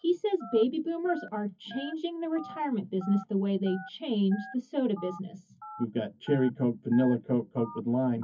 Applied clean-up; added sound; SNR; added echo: classical method WPE with log-MMSE.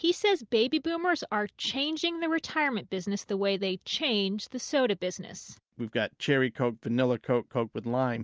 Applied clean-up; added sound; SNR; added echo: none; none; none; none.